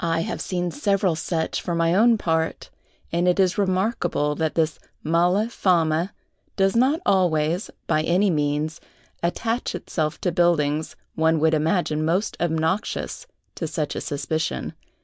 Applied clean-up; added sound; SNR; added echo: none; none; none; none.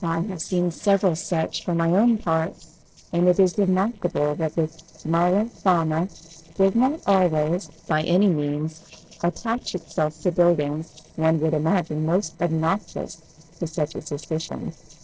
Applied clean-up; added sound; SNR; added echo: neural separator model SepFormer DNS4.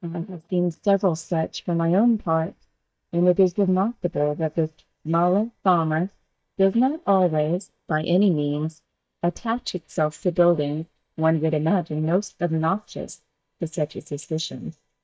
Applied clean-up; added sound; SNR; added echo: neural mask model DeepFilterNet 3.